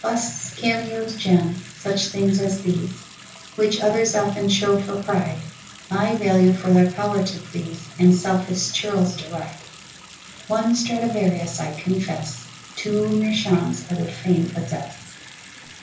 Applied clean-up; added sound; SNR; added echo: none; Bathtub (filling or washing) / Sink (filling or washing) / Water tap, faucet; 20 dB; reverberation time 0.3 s.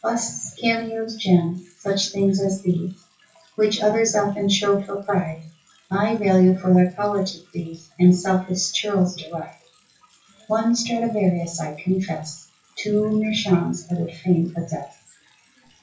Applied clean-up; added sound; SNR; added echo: classical method WPE with log-MMSE.